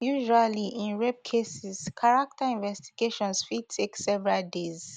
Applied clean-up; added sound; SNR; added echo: none; none; none; none.